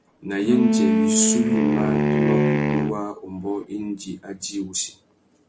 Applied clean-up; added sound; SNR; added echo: none; Wind instrument, woodwind instrument; -5 dB; none.